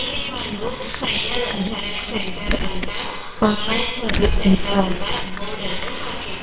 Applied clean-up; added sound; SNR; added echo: neural separator model SepFormer WHAMR!.